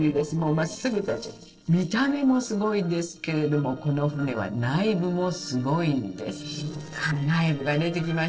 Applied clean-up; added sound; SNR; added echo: neural separator model SepFormer DNS4.